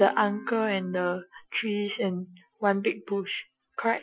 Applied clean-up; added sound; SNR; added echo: classical method Wiener filter.